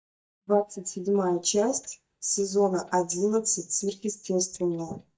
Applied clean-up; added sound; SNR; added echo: neural mask model DeepFilterNet 3.